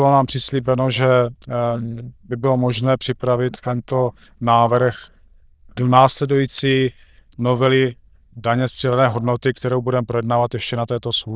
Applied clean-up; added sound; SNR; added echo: neural diffusion model UNIVERSE++.